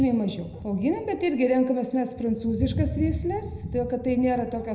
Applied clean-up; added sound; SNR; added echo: none; none; none; reverberation time 0.8 s.